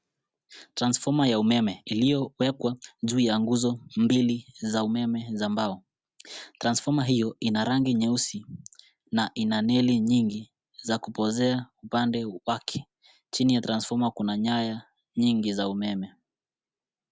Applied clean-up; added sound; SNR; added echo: none; none; none; none.